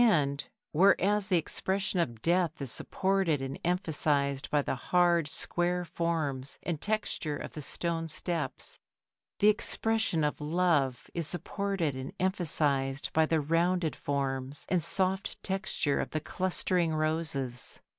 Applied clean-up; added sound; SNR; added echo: none; none; none; none.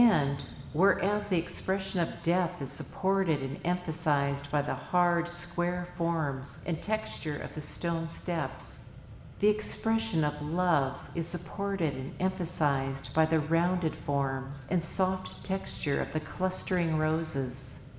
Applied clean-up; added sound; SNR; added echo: none; Mechanisms; 16 dB; reverberation time 1.7 s.